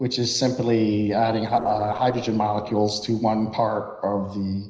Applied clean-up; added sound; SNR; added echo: neural separator model SepFormer DNS4.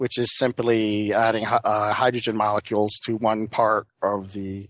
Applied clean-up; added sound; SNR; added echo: none; none; none; none.